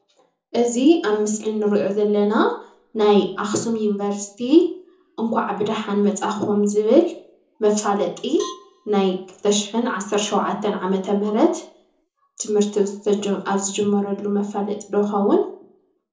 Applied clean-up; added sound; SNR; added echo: none; Cowbell; 19 dB; reverberation time 0.6 s.